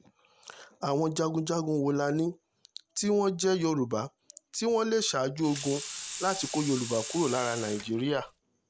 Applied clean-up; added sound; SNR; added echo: none; Sink (filling or washing) / Water tap, faucet; 10 dB; none.